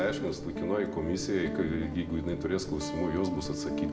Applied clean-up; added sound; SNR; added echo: none; Guitar; 5 dB; reverberation time 0.7 s.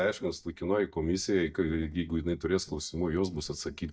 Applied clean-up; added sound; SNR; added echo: neural mask model DeepFilterNet 3.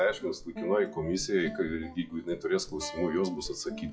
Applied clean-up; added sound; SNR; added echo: classical method WPE with log-MMSE.